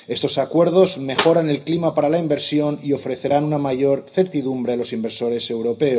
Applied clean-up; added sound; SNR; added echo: none; Snare drum; 9 dB; reverberation time 0.4 s.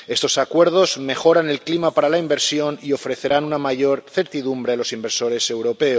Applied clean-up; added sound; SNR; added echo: none; none; none; none.